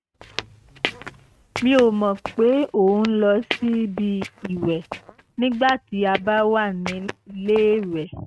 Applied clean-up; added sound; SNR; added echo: neural mask model RNNoise.